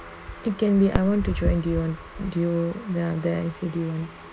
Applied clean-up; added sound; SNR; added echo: none; Fireworks; 11 dB; none.